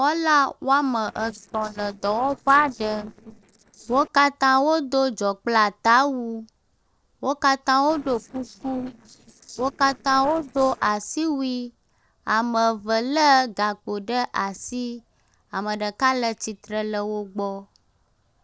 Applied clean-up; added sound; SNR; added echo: neural separator model SepFormer DNS4.